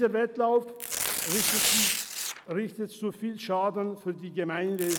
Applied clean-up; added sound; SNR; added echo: none; Tearing; 2 dB; none.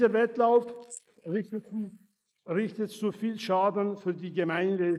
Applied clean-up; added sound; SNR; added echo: neural mask model Resemble Enhance denoiser.